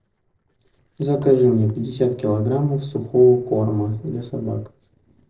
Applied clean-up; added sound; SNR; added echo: neural separator model SepFormer DNS4.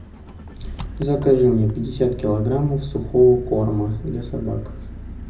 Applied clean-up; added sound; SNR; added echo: none; Engine; 12 dB; reverberation time 0.4 s.